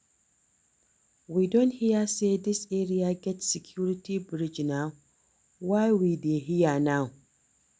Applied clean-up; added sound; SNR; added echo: none; none; none; none.